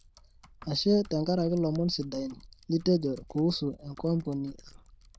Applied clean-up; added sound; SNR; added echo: neural diffusion model UNIVERSE++.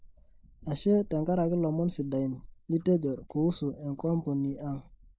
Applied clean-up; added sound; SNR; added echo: neural mask model Resemble Enhance denoiser.